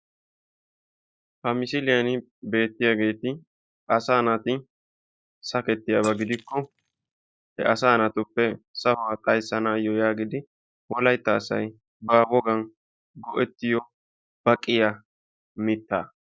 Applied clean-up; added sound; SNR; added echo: neural mask model Resemble Enhance denoiser.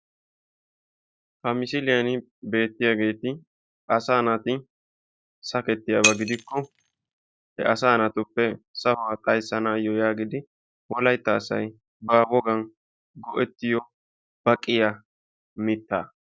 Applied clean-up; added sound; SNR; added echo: none; Shatter; 6 dB; none.